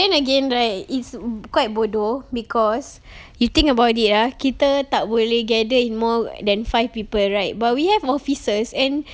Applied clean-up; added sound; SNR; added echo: none; none; none; none.